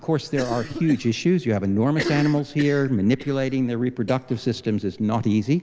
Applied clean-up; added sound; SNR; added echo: none; Cough; 14 dB; none.